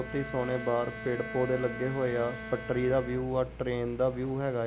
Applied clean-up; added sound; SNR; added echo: none; Bowed string instrument; 12 dB; none.